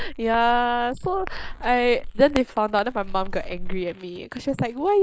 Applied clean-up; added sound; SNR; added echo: neural mask model Resemble Enhance denoiser.